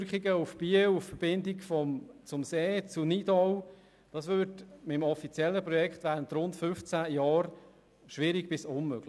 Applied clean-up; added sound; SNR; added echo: none; none; none; none.